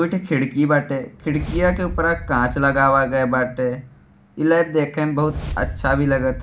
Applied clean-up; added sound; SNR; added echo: none; Whoosh, swoosh, swish; 12 dB; none.